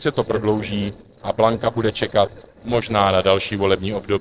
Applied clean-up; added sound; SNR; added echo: neural separator model SepFormer DNS4.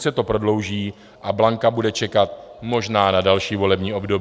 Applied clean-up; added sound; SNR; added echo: none; none; none; none.